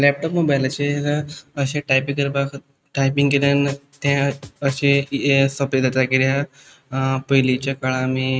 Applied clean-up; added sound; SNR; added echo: neural mask model RNNoise.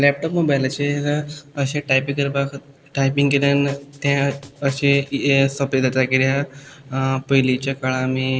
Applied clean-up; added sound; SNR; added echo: neural separator model SepFormer DNS4.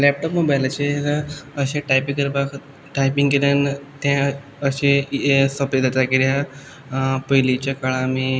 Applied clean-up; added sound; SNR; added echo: none; none; none; none.